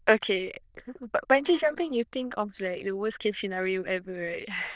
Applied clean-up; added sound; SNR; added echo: neural diffusion model UNIVERSE++.